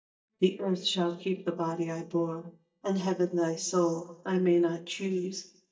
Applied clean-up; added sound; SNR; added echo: neural mask model DeepFilterNet 3.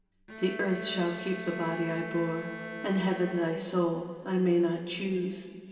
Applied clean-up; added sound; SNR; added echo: none; Bowed string instrument; 13 dB; reverberation time 2.4 s.